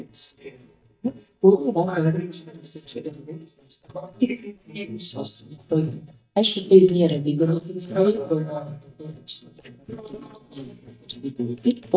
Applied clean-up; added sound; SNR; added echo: neural mask model DeepFilterNet 3.